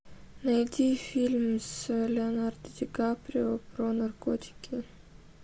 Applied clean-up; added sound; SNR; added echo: none; none; none; none.